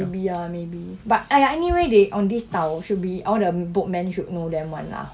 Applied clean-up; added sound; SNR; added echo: none; none; none; none.